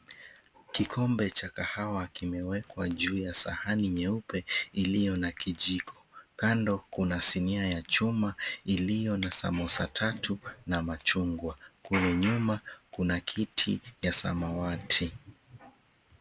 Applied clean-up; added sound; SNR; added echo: none; none; none; none.